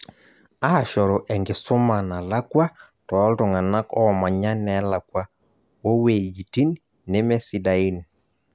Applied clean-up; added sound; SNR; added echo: none; none; none; none.